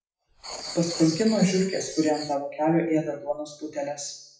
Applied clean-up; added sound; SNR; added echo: classical method WPE with log-MMSE.